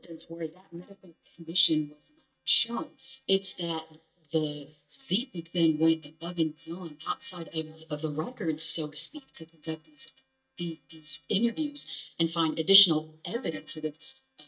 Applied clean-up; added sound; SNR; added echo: neural mask model DeepFilterNet 3.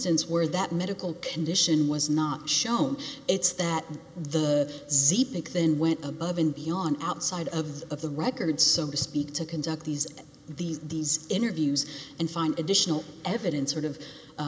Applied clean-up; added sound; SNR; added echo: none; none; none; none.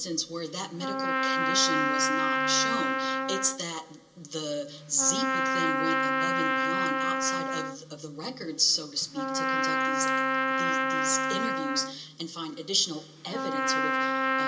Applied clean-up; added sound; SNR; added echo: none; Trumpet; -4 dB; reverberation time 0.2 s.